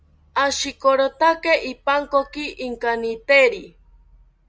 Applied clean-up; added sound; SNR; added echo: none; none; none; none.